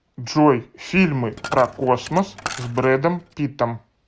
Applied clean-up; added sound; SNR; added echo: none; Coin (dropping); 14 dB; none.